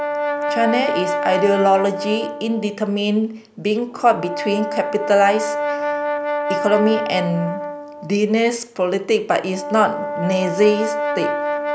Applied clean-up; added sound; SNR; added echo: none; Brass instrument; 4 dB; none.